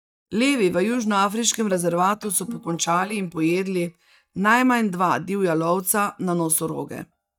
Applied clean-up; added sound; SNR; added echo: neural mask model DeepFilterNet 3.